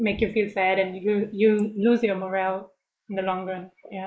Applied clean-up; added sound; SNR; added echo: neural mask model Resemble Enhance denoiser.